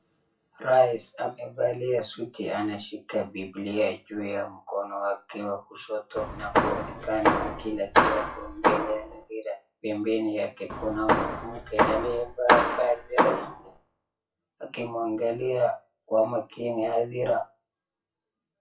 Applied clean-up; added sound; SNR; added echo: classical method WPE with log-MMSE.